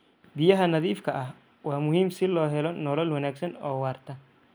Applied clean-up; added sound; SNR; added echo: none; none; none; none.